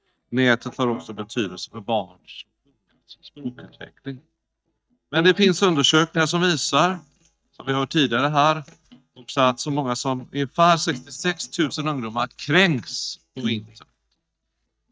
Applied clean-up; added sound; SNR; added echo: neural mask model DeepFilterNet 3.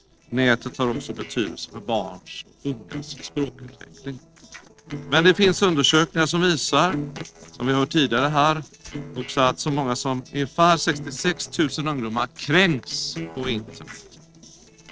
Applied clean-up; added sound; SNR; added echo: neural separator model SepFormer DNS4.